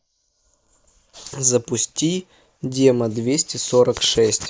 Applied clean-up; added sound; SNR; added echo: neural mask model Resemble Enhance denoiser.